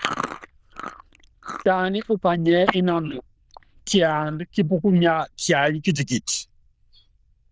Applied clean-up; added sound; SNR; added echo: neural diffusion model UNIVERSE++.